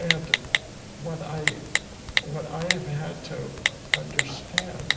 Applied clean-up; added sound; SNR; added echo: none; Typing; -5 dB; reverberation time 0.8 s.